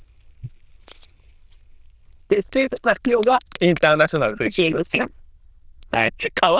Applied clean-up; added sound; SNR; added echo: neural diffusion model UNIVERSE++.